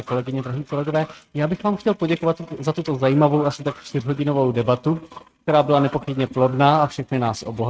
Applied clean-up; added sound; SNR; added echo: neural mask model RNNoise.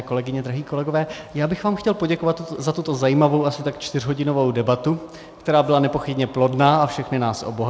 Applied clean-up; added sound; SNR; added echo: none; none; none; none.